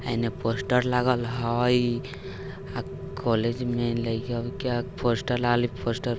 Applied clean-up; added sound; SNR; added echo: none; Rain; 10 dB; none.